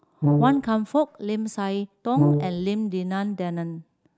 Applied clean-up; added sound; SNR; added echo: none; Brass instrument; -3 dB; none.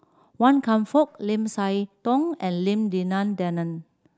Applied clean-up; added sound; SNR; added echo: none; none; none; none.